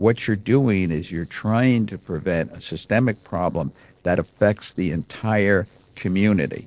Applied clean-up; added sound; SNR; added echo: neural separator model SepFormer DNS4.